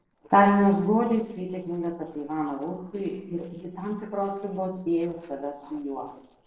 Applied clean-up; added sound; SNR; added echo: neural separator model SepFormer DNS4.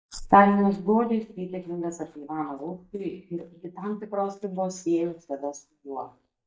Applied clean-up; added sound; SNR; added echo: neural mask model DeepFilterNet 3.